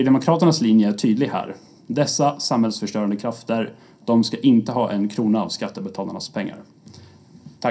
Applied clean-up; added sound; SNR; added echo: none; none; none; reverberation time 0.3 s.